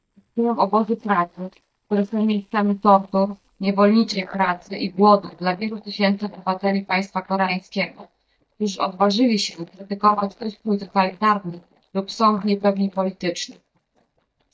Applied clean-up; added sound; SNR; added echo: neural mask model DeepFilterNet 3.